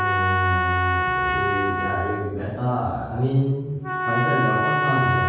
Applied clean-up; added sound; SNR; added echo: none; Trumpet; -1 dB; reverberation time 1.3 s.